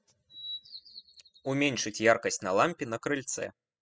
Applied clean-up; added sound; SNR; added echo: classical method spectral subtraction.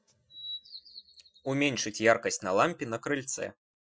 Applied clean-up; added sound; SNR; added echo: classical method Wiener filter.